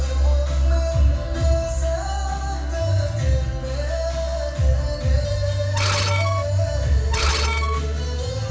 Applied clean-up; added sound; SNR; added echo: none; Screech; 7 dB; reverberation time 1.2 s.